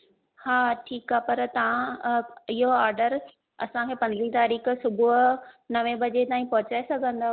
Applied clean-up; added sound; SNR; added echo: none; none; none; none.